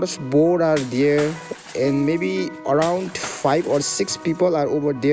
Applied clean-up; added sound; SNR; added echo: none; Shatter / Crushing + Electric guitar; 16 dB; none.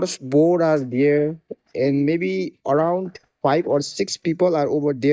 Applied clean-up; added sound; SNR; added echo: neural mask model DeepFilterNet 3.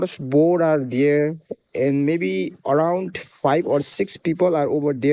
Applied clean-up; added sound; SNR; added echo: neural mask model Resemble Enhance denoiser.